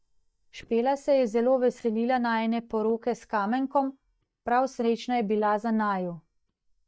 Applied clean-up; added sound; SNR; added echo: neural mask model DeepFilterNet 3.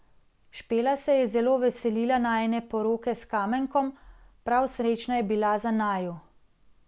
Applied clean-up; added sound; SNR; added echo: none; none; none; none.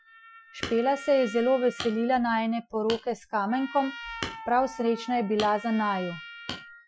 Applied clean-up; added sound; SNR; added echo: classical method Wiener filter.